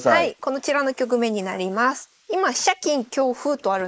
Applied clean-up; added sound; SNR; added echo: neural mask model Resemble Enhance denoiser.